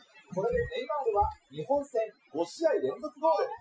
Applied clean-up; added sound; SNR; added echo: classical method Wiener filter.